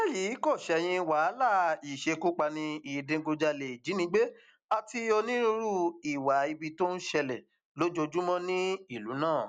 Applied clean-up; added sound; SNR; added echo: none; none; none; none.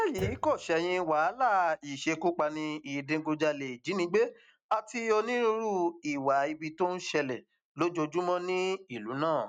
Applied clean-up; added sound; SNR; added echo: neural mask model RNNoise.